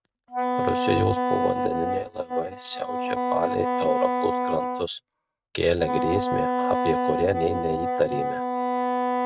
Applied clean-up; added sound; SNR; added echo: neural mask model RNNoise.